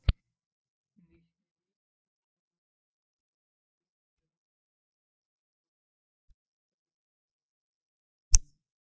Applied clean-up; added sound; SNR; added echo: neural mask model DeepFilterNet 3.